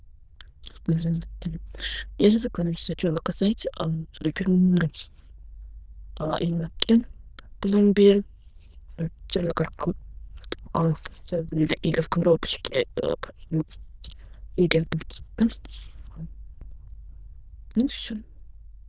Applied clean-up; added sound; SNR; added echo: neural diffusion model UNIVERSE++.